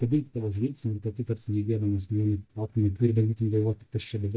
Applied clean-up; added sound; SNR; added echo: neural mask model DeepFilterNet 3.